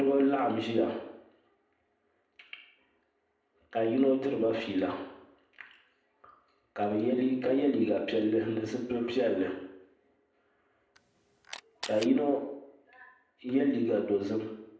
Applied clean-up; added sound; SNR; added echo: none; Camera; 14 dB; reverberation time 0.7 s.